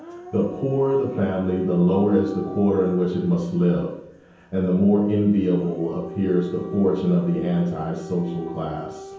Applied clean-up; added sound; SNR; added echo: none; Siren / Dog; 18 dB; reverberation time 0.9 s.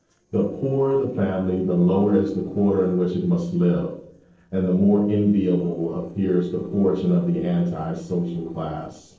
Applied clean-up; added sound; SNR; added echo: neural separator model SepFormer DNS4.